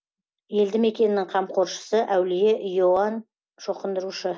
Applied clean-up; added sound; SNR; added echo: none; none; none; none.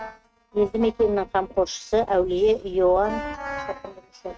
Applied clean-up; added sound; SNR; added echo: neural mask model RNNoise.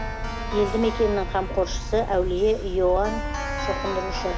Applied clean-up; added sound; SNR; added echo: none; Keyboard (musical); 4 dB; none.